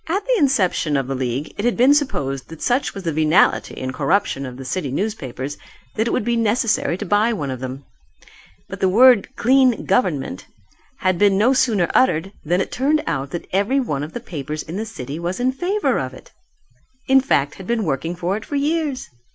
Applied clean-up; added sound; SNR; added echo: none; none; none; none.